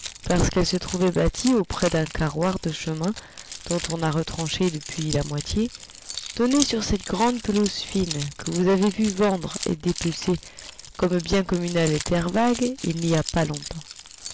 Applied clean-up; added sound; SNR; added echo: none; Keys jangling; 12 dB; none.